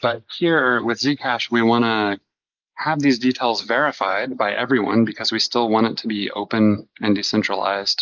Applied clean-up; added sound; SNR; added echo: neural mask model Resemble Enhance denoiser.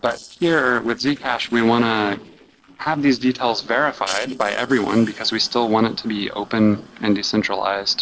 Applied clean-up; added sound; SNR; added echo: neural separator model SepFormer DNS4.